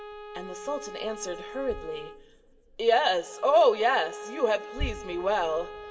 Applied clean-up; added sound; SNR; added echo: none; Bowed string instrument; 14 dB; reverberation time 2.2 s.